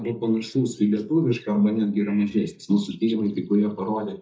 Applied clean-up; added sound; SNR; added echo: neural mask model DeepFilterNet 3.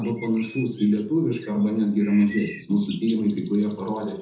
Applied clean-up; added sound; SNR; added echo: none; Bird; 20 dB; reverberation time 0.6 s.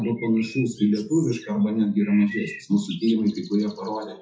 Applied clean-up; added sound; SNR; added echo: classical method WPE with log-MMSE.